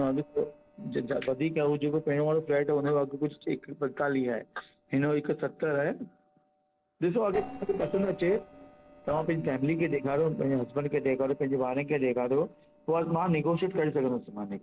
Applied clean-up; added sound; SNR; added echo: neural separator model SepFormer DNS4.